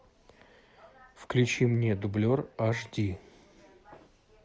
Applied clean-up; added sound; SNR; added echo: none; none; none; none.